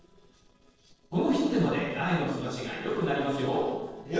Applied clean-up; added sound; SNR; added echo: neural separator model SepFormer DNS4.